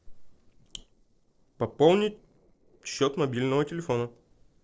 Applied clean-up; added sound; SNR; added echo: neural separator model SepFormer DNS4.